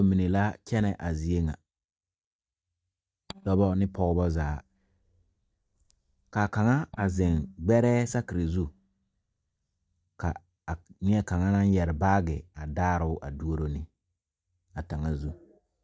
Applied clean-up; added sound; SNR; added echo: neural mask model DeepFilterNet 3.